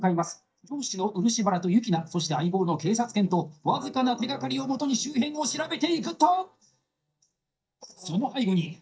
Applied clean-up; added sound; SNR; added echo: neural mask model DeepFilterNet 3.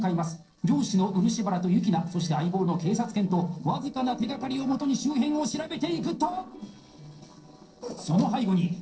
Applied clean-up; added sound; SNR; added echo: neural separator model SepFormer DNS4.